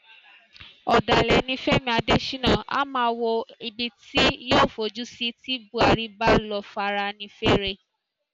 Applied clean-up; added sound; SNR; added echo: none; none; none; none.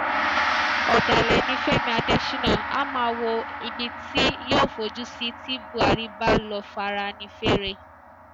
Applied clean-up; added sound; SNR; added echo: none; Gong; 4 dB; none.